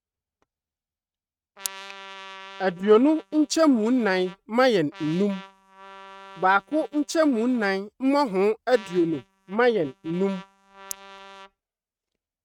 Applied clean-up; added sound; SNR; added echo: neural mask model RNNoise.